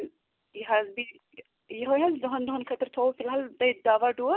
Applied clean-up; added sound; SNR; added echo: none; none; none; none.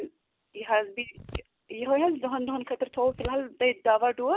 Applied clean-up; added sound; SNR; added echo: none; Scissors; 15 dB; none.